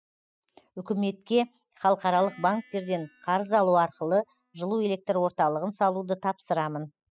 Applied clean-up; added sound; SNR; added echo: classical method spectral subtraction.